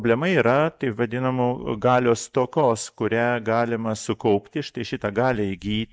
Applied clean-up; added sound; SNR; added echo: neural mask model DeepFilterNet 3.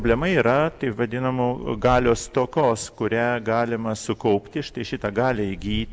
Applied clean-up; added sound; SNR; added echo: none; Wind; 16 dB; none.